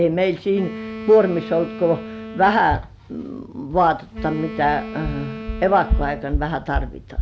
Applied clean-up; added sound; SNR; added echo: none; Wind instrument, woodwind instrument; 14 dB; none.